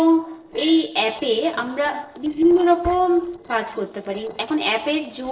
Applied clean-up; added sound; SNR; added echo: neural separator model SepFormer DNS4.